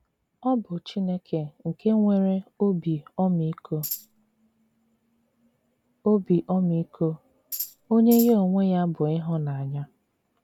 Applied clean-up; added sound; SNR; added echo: none; Tambourine; 10 dB; none.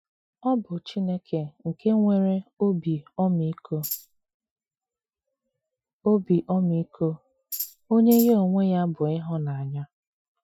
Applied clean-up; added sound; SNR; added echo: classical method Wiener filter.